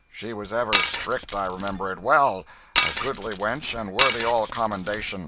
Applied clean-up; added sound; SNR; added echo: none; Glass; 2 dB; none.